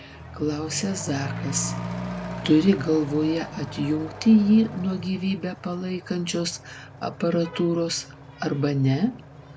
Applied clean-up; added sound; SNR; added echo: none; Accelerating, revving, vroom / Truck; 12 dB; none.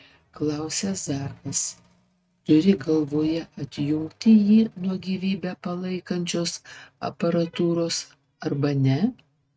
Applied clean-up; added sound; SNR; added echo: neural mask model RNNoise.